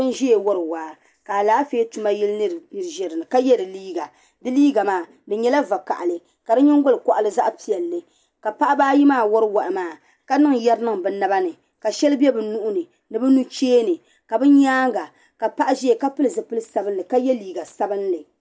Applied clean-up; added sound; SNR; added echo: none; none; none; none.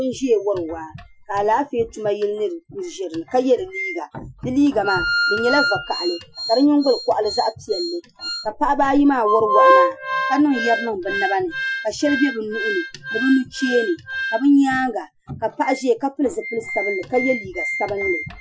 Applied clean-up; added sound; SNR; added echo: classical method Wiener filter.